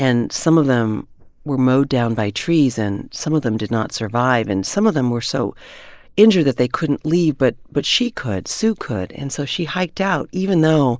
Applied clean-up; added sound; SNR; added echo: neural mask model Resemble Enhance denoiser.